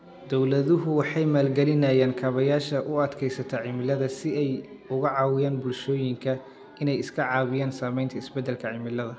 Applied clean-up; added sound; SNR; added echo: none; none; none; none.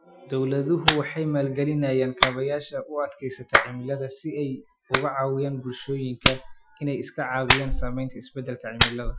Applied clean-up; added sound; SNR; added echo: classical method Wiener filter.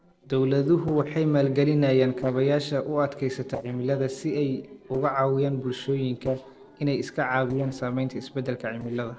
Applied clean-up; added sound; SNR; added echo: neural separator model SepFormer DNS4.